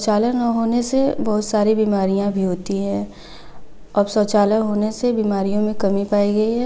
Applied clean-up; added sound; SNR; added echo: none; none; none; none.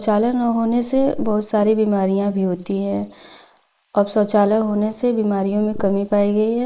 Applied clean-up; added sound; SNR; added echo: neural mask model Resemble Enhance denoiser.